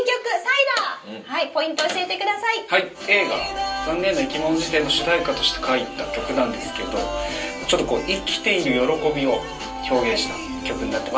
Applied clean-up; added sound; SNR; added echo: none; none; none; reverberation time 0.3 s.